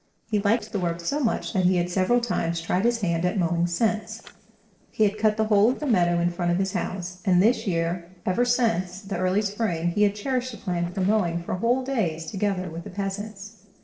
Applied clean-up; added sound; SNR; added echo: neural separator model SepFormer DNS4.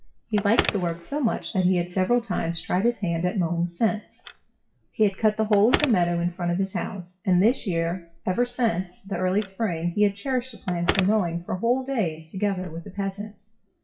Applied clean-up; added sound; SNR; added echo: classical method WPE with log-MMSE.